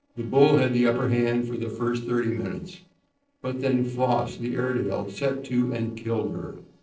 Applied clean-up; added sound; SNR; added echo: neural separator model SepFormer DNS4.